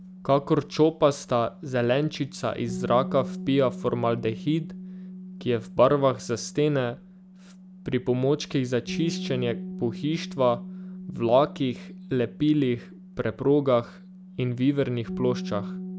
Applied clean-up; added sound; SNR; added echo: none; Bass guitar; 12 dB; none.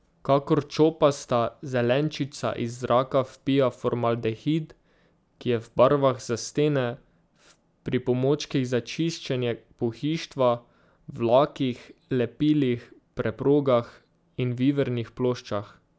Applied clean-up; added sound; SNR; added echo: none; none; none; none.